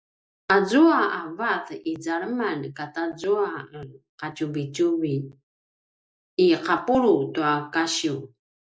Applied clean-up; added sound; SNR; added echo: none; none; none; none.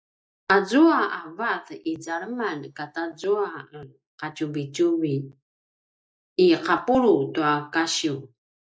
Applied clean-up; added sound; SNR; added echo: neural mask model DeepFilterNet 3.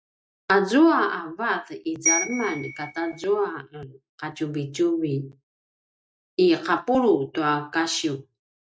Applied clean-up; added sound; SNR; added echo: neural mask model RNNoise.